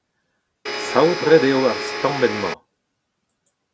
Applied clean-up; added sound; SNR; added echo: none; Domestic sounds, home sounds; 5 dB; none.